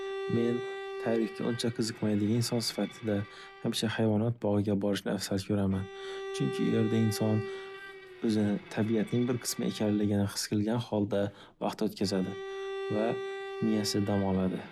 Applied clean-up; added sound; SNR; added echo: none; Bowed string instrument; 11 dB; none.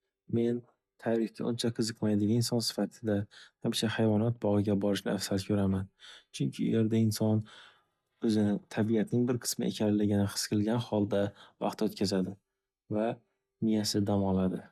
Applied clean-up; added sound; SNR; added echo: neural mask model DeepFilterNet 3.